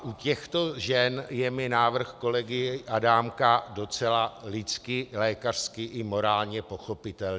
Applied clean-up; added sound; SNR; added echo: none; none; none; none.